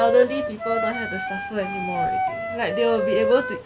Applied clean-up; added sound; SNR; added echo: none; Wind instrument, woodwind instrument; 2 dB; none.